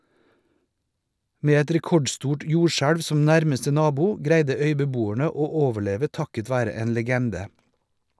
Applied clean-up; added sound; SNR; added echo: none; none; none; none.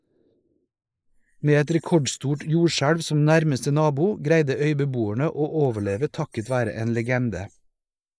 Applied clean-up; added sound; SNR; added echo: neural mask model Resemble Enhance denoiser.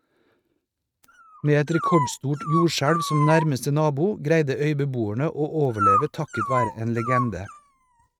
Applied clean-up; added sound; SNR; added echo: neural mask model RNNoise.